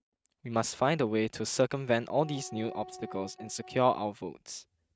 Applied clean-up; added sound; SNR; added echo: neural mask model RNNoise.